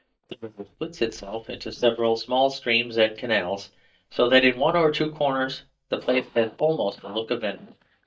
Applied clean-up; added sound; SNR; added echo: neural mask model DeepFilterNet 3.